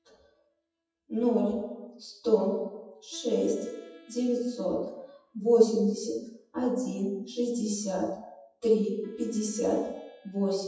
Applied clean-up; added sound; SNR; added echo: classical method WPE with log-MMSE.